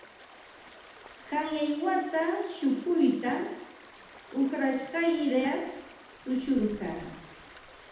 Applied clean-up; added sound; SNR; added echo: none; Stream; 20 dB; reverberation time 0.8 s.